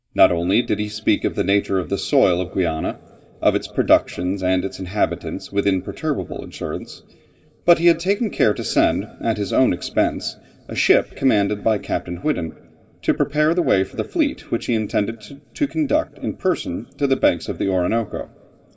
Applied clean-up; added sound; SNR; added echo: none; none; none; reverberation time 2.1 s.